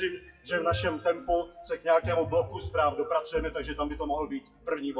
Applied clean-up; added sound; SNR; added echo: classical method WPE with log-MMSE.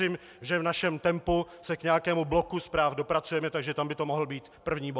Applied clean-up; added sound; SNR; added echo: none; none; none; none.